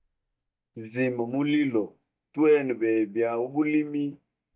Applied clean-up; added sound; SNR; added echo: neural mask model DeepFilterNet 3.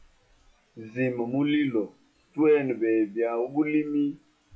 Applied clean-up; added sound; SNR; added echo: classical method WPE with log-MMSE.